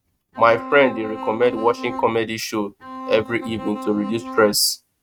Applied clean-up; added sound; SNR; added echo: neural mask model RNNoise.